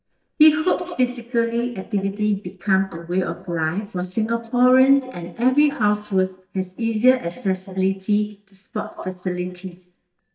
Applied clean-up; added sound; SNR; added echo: neural mask model DeepFilterNet 3.